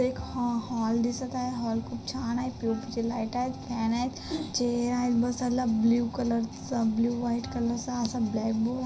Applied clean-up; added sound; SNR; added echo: none; Wind instrument, woodwind instrument; 20 dB; reverberation time 0.5 s.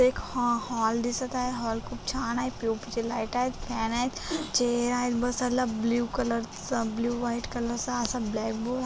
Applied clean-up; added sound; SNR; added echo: none; none; none; none.